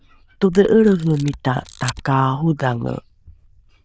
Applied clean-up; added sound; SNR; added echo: neural diffusion model UNIVERSE++.